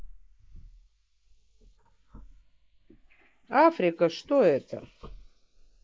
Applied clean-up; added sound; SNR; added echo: neural mask model Resemble Enhance denoiser.